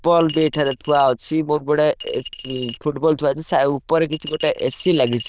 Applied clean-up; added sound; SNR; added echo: neural diffusion model UNIVERSE++.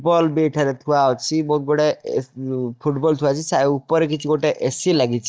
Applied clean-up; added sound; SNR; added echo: neural mask model DeepFilterNet 3.